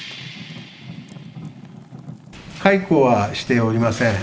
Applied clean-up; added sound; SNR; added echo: none; Fire; 17 dB; none.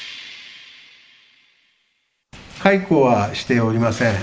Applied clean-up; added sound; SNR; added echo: none; none; none; none.